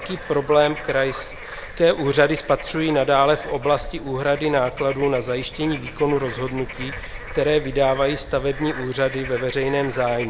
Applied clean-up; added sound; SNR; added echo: none; Bird / Frog; 12 dB; none.